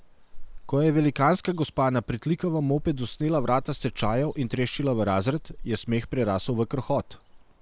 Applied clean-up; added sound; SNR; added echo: none; Ocean; 12 dB; none.